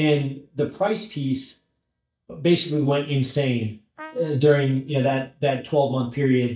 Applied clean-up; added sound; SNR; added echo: neural mask model DeepFilterNet 3.